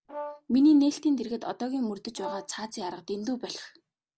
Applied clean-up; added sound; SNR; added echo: none; Brass instrument; 13 dB; none.